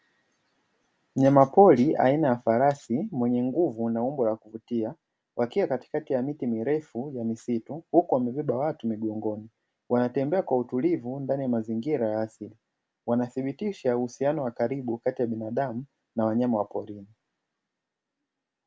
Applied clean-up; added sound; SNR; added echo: none; none; none; none.